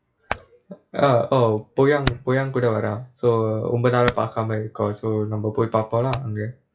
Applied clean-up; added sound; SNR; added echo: classical method WPE with log-MMSE.